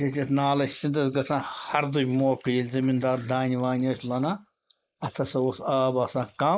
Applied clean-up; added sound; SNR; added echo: neural mask model Resemble Enhance denoiser.